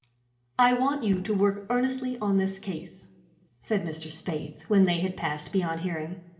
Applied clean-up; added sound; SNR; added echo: none; none; none; reverberation time 1.3 s.